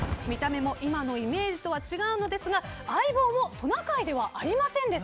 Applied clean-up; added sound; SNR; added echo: none; Boom; 14 dB; none.